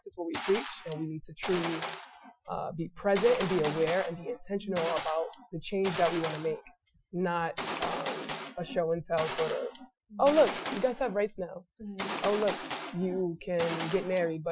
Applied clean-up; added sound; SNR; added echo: classical method Wiener filter.